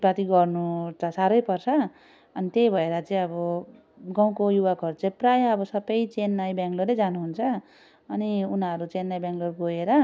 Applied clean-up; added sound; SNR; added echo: none; none; none; none.